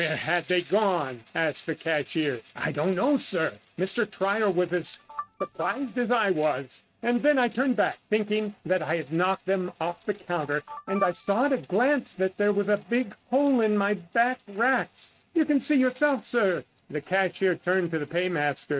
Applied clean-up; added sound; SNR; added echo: neural mask model RNNoise.